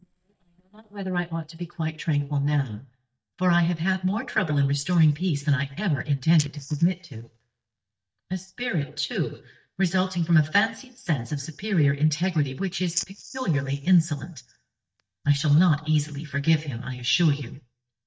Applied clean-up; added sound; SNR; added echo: neural mask model DeepFilterNet 3.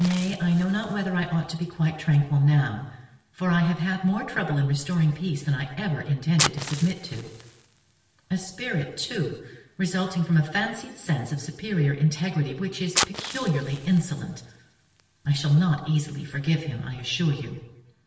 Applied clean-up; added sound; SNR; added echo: none; Fire; 13 dB; reverberation time 0.8 s.